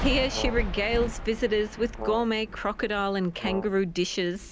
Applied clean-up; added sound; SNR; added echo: none; Thunder + Brass instrument; 7 dB; none.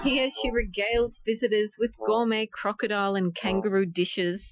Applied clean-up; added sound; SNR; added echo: classical method Wiener filter.